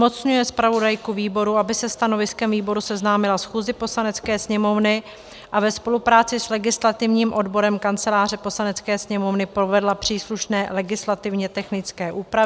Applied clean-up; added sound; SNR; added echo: none; none; none; none.